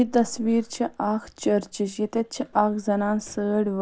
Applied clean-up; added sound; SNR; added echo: none; none; none; none.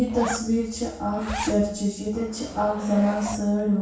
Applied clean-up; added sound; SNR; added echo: none; Zipper (clothing); 12 dB; reverberation time 0.6 s.